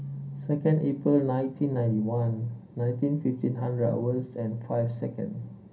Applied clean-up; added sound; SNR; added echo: none; Keyboard (musical); 17 dB; reverberation time 0.3 s.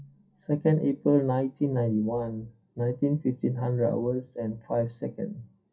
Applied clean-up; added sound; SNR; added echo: classical method WPE with log-MMSE.